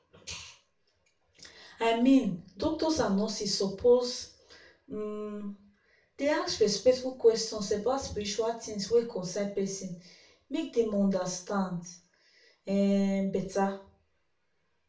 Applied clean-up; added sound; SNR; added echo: none; none; none; reverberation time 0.3 s.